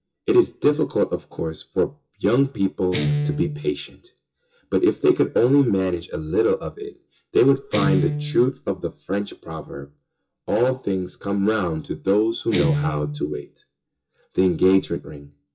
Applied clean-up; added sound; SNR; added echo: classical method WPE with log-MMSE.